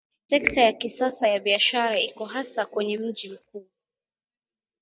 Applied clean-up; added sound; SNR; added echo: neural mask model DeepFilterNet 3.